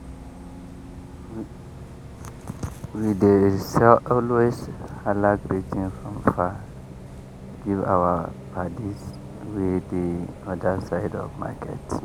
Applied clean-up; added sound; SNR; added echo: none; Bus; 14 dB; none.